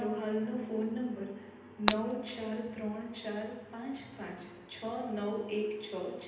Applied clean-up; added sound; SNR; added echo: none; Shatter; 1 dB; reverberation time 0.9 s.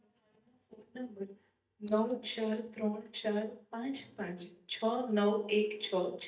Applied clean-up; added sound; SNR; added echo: neural mask model DeepFilterNet 3.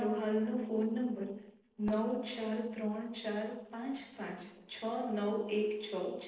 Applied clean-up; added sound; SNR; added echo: neural separator model SepFormer DNS4.